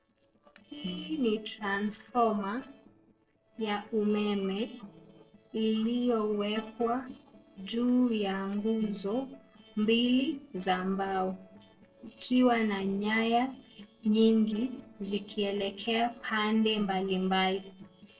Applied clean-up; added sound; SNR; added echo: neural separator model SepFormer DNS4.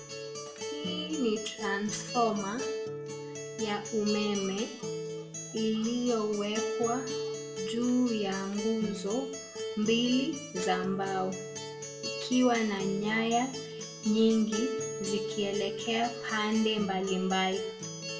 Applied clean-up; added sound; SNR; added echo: none; Acoustic guitar; 6 dB; reverberation time 0.4 s.